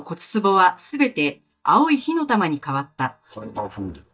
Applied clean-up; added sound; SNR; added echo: neural mask model DeepFilterNet 3.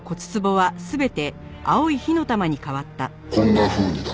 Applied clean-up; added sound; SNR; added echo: none; none; none; none.